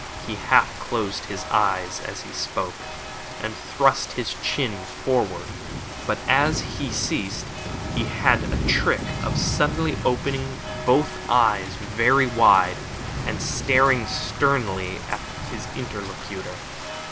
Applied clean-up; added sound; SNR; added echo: none; Rain; 6 dB; none.